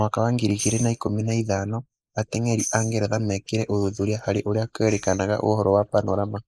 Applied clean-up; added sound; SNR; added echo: neural mask model Resemble Enhance denoiser.